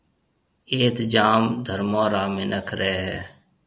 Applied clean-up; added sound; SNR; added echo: none; none; none; none.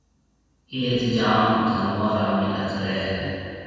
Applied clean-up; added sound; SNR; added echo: none; none; none; reverberation time 2.1 s.